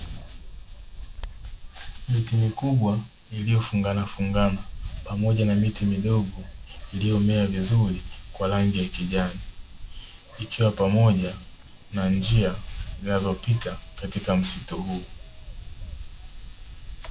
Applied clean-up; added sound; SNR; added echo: none; Bird; 12 dB; none.